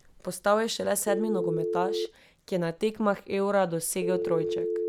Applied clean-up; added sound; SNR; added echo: none; Telephone; 4 dB; none.